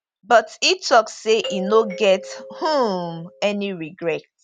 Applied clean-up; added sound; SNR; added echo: none; Doorbell; 13 dB; none.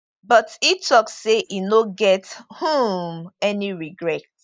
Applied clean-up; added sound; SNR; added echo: neural mask model Resemble Enhance denoiser.